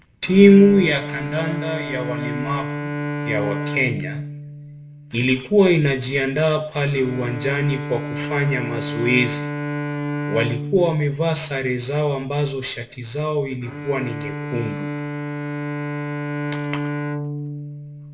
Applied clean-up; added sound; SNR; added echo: none; Bowed string instrument; 7 dB; reverberation time 0.5 s.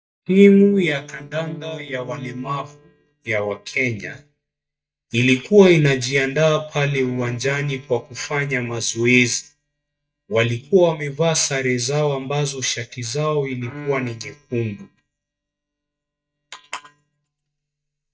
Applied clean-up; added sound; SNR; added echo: neural mask model DeepFilterNet 3.